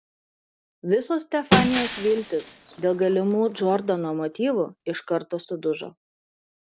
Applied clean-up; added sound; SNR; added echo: none; Shatter; 4 dB; none.